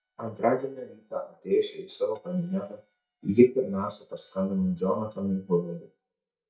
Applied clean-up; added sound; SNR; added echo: neural mask model DeepFilterNet 3.